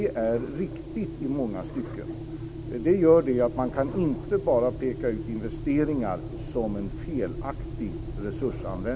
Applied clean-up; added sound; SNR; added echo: none; Engine; 9 dB; none.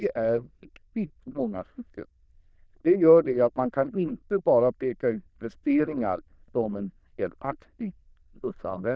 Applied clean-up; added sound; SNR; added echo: neural diffusion model UNIVERSE++.